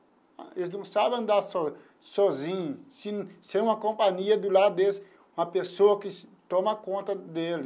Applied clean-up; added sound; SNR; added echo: none; none; none; none.